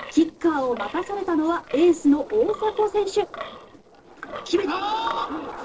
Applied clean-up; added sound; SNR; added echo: neural separator model SepFormer DNS4.